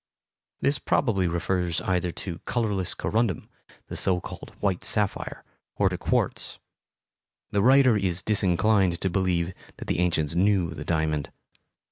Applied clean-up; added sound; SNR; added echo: none; none; none; none.